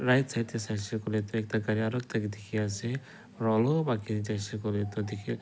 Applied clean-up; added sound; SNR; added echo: none; none; none; none.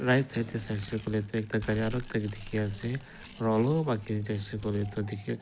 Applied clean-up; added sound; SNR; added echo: none; Tearing; 16 dB; none.